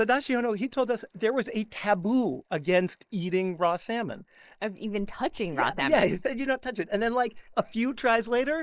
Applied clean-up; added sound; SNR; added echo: neural mask model Resemble Enhance denoiser.